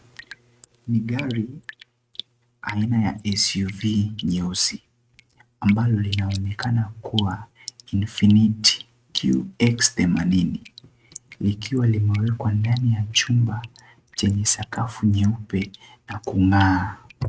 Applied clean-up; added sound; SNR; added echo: neural mask model RNNoise.